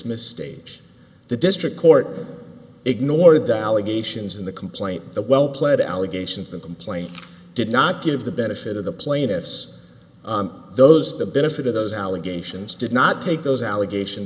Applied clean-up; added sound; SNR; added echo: none; none; none; none.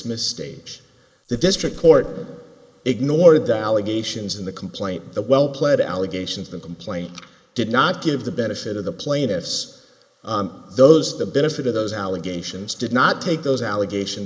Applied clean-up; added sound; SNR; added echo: neural mask model Resemble Enhance denoiser.